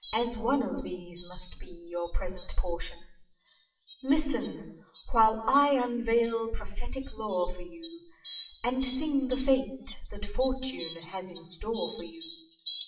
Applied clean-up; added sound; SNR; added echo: classical method WPE with log-MMSE.